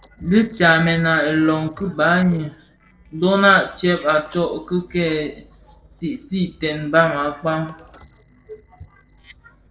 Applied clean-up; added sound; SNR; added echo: neural separator model SepFormer DNS4.